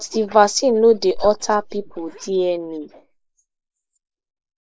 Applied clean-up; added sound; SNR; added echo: neural mask model Resemble Enhance denoiser.